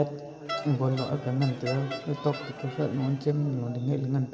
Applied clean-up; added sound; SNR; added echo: none; Crowd; 11 dB; reverberation time 3.0 s.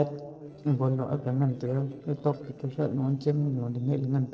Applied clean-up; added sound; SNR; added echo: neural separator model SepFormer DNS4.